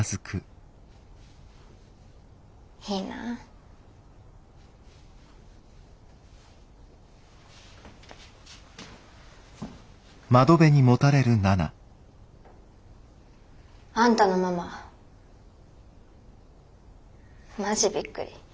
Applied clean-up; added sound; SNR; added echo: none; none; none; none.